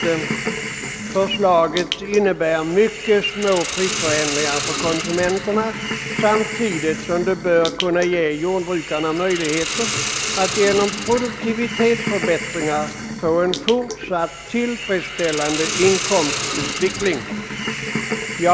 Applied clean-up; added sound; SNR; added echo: none; Hiss; 5 dB; none.